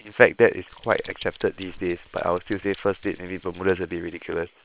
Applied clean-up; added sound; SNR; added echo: neural separator model SepFormer WHAM!.